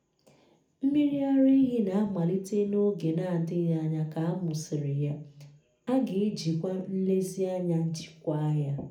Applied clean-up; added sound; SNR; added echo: none; none; none; reverberation time 0.4 s.